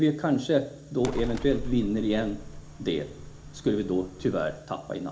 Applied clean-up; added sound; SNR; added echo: none; Bird; 10 dB; reverberation time 0.4 s.